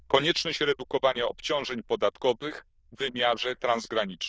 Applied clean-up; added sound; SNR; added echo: neural diffusion model UNIVERSE++.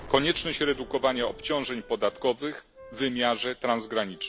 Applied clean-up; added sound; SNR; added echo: none; Wind instrument, woodwind instrument + Explosion; 19 dB; none.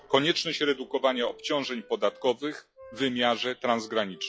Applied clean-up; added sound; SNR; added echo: classical method log-MMSE.